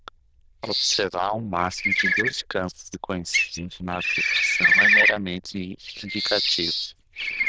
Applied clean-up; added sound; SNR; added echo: neural diffusion model UNIVERSE++.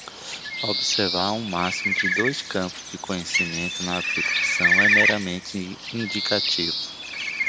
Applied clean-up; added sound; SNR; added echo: none; Bird; -4 dB; none.